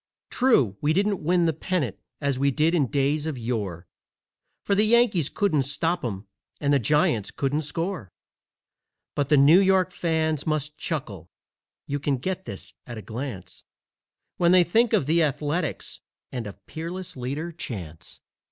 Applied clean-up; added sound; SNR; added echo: none; none; none; none.